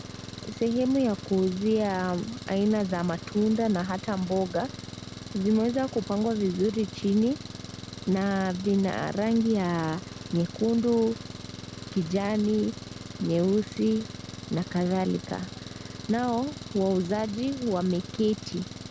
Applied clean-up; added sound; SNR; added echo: none; Engine; 13 dB; none.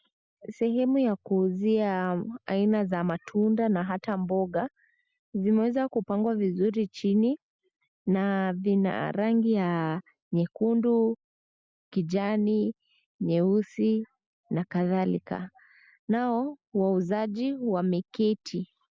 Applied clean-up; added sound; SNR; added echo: none; none; none; none.